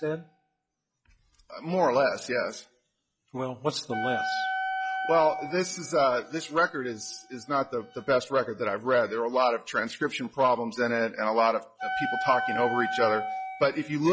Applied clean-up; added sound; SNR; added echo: classical method log-MMSE.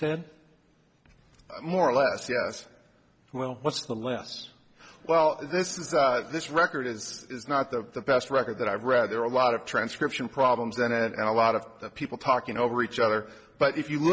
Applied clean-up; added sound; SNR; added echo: none; none; none; none.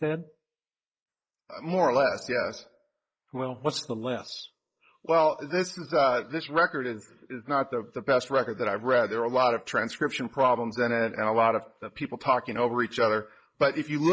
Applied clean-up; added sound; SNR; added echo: neural mask model Resemble Enhance denoiser.